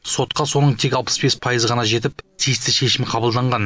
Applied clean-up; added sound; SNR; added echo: none; none; none; none.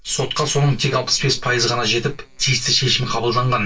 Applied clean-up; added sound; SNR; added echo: neural separator model SepFormer DNS4.